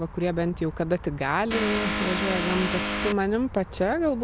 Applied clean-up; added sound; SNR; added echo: none; Vehicle; 1 dB; none.